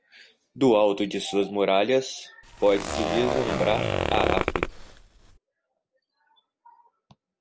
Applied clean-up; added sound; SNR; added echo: none; Zipper (clothing); 1 dB; none.